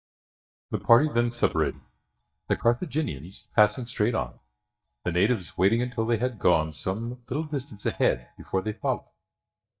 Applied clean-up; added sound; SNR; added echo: neural mask model DeepFilterNet 3.